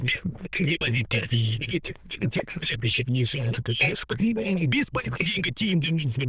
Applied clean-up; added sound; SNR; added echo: neural diffusion model UNIVERSE++.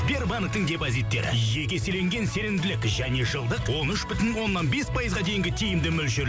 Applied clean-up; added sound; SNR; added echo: none; none; none; none.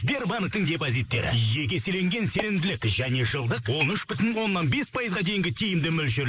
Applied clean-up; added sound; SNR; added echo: neural mask model Resemble Enhance denoiser.